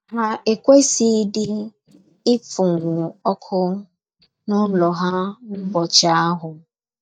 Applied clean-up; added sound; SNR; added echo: neural mask model DeepFilterNet 3.